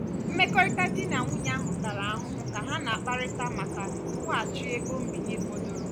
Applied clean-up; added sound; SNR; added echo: none; Bird vocalization, bird call, bird song; 0 dB; none.